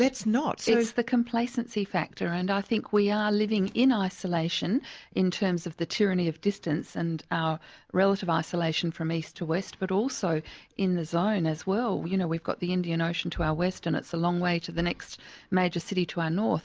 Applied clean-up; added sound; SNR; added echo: none; none; none; none.